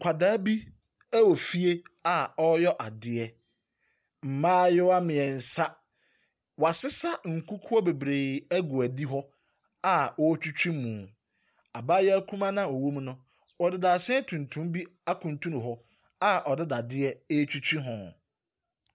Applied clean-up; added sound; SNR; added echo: none; none; none; none.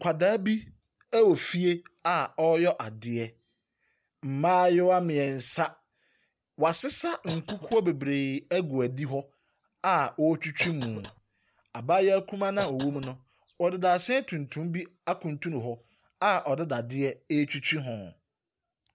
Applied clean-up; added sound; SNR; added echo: none; Cough; 17 dB; none.